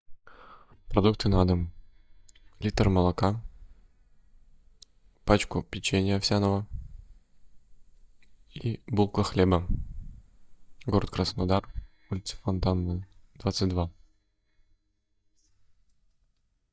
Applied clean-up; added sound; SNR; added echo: neural mask model DeepFilterNet 3.